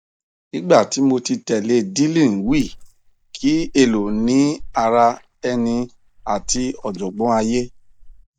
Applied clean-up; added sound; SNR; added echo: neural mask model DeepFilterNet 3.